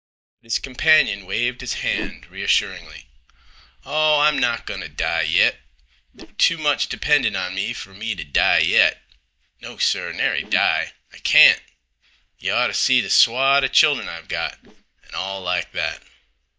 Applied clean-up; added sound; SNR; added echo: neural mask model DeepFilterNet 3.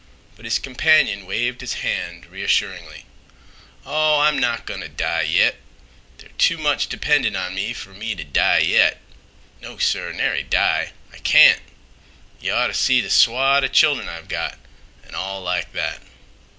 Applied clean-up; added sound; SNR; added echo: none; none; none; none.